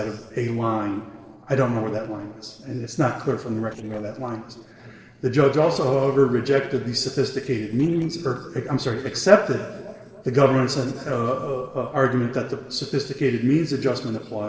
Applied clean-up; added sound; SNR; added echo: neural separator model SepFormer DNS4.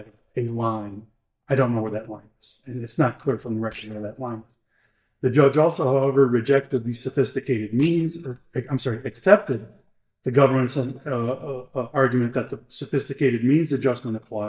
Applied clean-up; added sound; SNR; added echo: neural mask model DeepFilterNet 3.